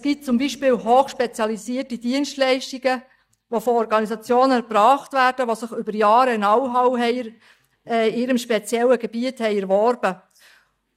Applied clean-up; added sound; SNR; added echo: neural mask model DeepFilterNet 3.